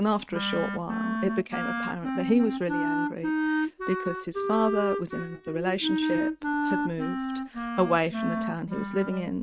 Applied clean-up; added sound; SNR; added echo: neural mask model RNNoise.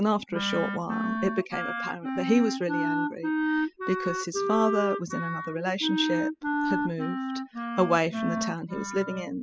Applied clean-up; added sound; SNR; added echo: classical method spectral subtraction.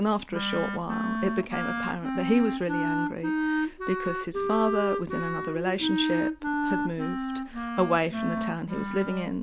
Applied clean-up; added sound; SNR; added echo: none; Wind instrument, woodwind instrument; 1 dB; none.